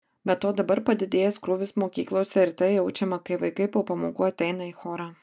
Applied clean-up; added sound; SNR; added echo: none; none; none; none.